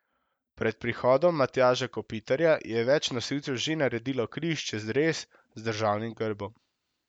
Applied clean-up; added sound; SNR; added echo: none; none; none; none.